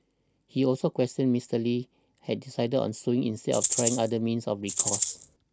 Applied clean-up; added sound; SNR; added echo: none; Rattle (instrument); 0 dB; none.